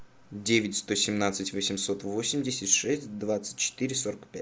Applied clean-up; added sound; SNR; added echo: none; none; none; none.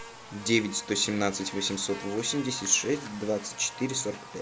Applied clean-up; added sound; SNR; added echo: none; Buzz; 14 dB; none.